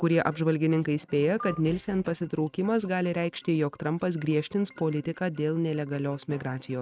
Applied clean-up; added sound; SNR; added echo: neural mask model RNNoise.